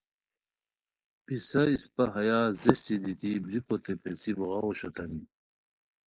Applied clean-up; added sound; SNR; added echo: neural mask model Resemble Enhance denoiser.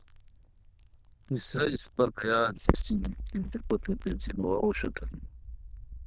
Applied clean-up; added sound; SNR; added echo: neural diffusion model UNIVERSE++.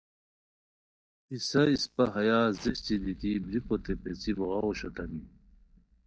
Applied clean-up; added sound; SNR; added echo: neural mask model DeepFilterNet 3.